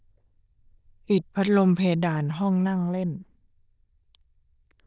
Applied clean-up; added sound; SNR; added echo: neural diffusion model UNIVERSE++.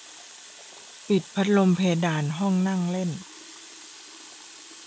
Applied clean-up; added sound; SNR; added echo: none; Water tap, faucet; 18 dB; none.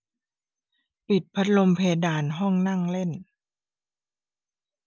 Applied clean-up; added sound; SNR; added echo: none; none; none; none.